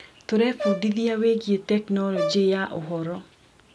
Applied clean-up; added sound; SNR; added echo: none; Brass instrument; 9 dB; none.